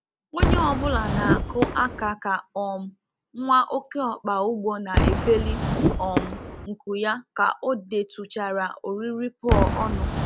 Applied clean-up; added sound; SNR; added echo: none; Whoosh, swoosh, swish / Fireworks; 0 dB; none.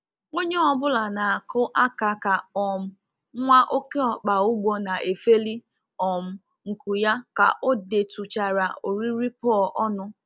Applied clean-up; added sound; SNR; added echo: none; none; none; none.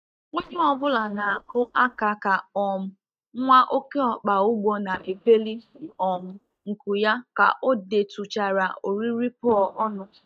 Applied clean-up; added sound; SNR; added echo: neural mask model DeepFilterNet 3.